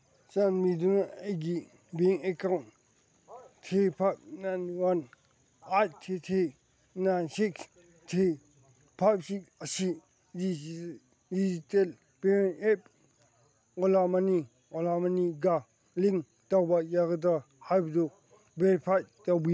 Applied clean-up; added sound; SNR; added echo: none; none; none; none.